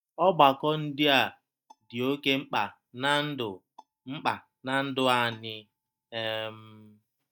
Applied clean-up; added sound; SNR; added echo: neural mask model DeepFilterNet 3.